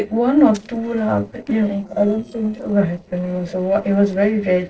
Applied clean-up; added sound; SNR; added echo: neural separator model SepFormer DNS4.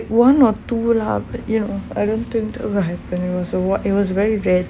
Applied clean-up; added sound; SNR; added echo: none; none; none; none.